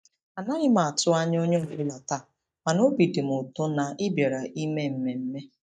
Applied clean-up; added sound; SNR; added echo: neural mask model DeepFilterNet 3.